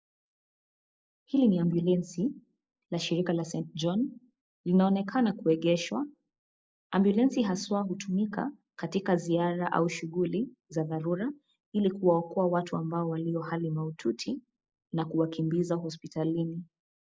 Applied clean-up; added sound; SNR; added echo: neural mask model Resemble Enhance denoiser.